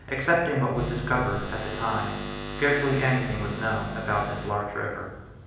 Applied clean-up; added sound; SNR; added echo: none; Buzz; 7 dB; reverberation time 1.0 s.